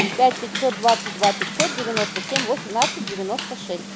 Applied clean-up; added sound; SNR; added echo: none; Dog; 4 dB; none.